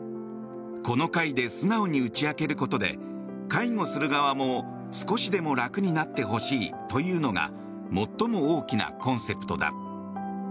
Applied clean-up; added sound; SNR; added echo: none; none; none; none.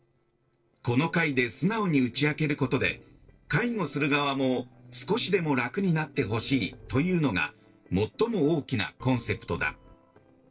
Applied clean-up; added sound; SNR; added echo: neural separator model SepFormer DNS4.